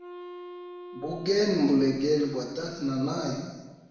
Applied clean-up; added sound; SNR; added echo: none; Wind instrument, woodwind instrument; 17 dB; reverberation time 1.1 s.